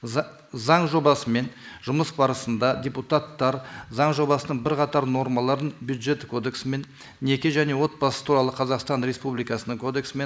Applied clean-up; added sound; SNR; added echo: neural mask model Resemble Enhance denoiser.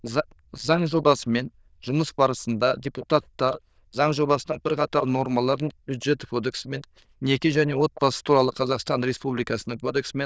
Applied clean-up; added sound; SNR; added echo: neural diffusion model UNIVERSE++.